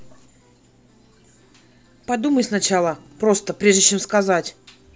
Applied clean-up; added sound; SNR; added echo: none; none; none; none.